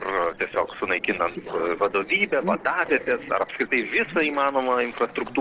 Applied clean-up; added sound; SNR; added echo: neural separator model SepFormer DNS4.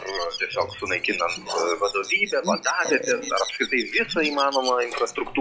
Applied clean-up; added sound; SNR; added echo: classical method log-MMSE.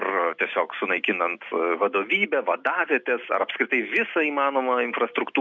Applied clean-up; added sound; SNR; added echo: none; none; none; none.